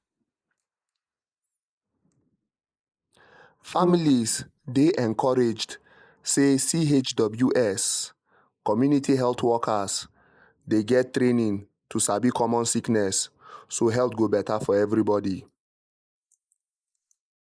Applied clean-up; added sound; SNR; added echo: neural mask model Resemble Enhance denoiser.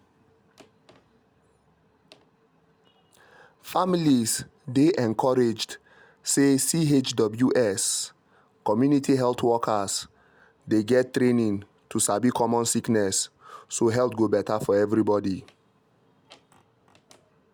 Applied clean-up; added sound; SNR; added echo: none; none; none; none.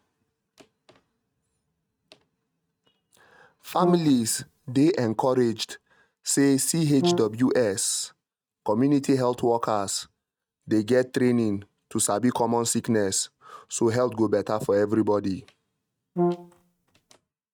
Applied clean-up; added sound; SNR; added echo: neural mask model RNNoise.